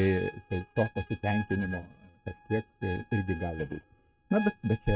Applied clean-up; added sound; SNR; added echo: neural mask model RNNoise.